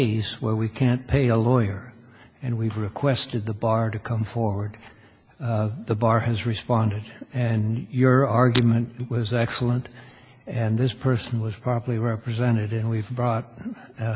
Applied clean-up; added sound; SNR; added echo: none; Shatter; 12 dB; none.